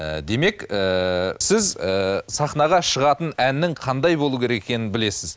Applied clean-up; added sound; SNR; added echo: none; none; none; none.